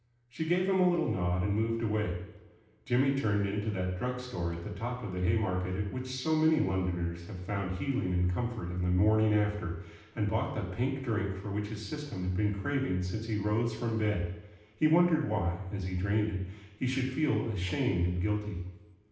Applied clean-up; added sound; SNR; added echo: none; none; none; reverberation time 0.9 s.